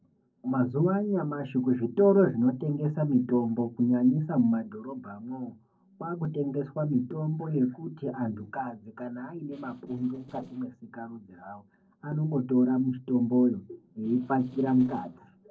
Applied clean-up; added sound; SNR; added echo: neural separator model SepFormer DNS4.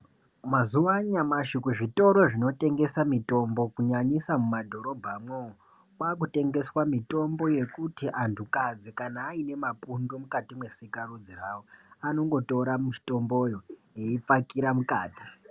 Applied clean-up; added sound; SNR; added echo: none; none; none; none.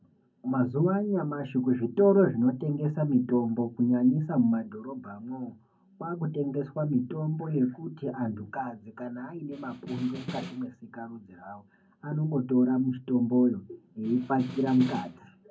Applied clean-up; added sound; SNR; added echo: none; Snare drum; 13 dB; reverberation time 0.3 s.